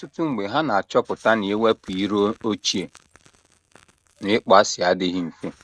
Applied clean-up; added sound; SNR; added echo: neural mask model RNNoise.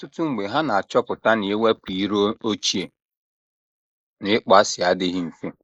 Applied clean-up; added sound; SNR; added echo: neural mask model Resemble Enhance denoiser.